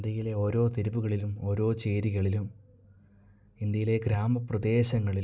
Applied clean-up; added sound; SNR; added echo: none; none; none; none.